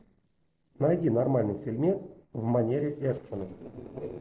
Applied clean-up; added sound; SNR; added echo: neural separator model SepFormer DNS4.